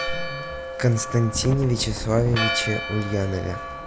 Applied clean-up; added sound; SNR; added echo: none; Wind + Church bell; 6 dB; none.